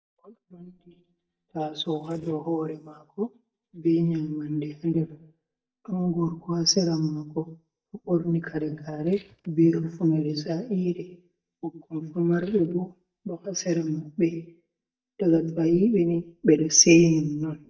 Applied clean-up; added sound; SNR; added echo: neural mask model DeepFilterNet 3.